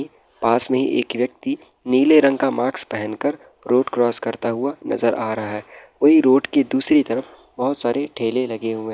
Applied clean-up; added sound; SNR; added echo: none; none; none; none.